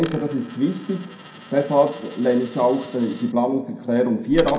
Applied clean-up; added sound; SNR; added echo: none; Coin (dropping); 17 dB; reverberation time 0.4 s.